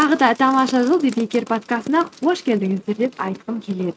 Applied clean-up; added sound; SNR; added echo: neural mask model RNNoise.